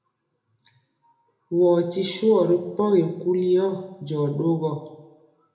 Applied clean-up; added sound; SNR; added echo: none; none; none; reverberation time 0.6 s.